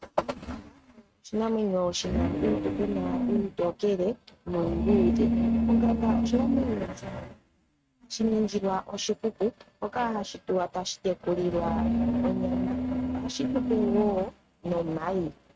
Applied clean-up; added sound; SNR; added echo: neural mask model RNNoise.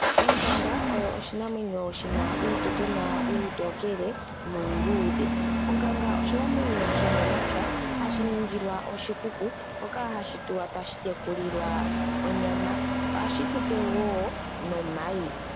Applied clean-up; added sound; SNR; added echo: none; Engine starting / Accelerating, revving, vroom / Motor vehicle (road); -4 dB; none.